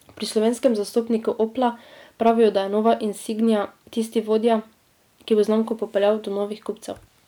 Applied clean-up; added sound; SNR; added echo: none; none; none; none.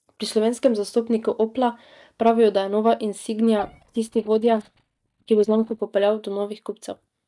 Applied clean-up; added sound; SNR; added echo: neural mask model DeepFilterNet 3.